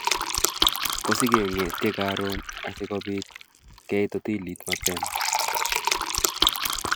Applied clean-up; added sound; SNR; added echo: none; Fill (with liquid); -3 dB; none.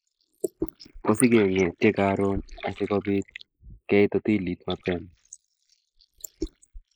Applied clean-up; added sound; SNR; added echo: neural mask model Resemble Enhance denoiser.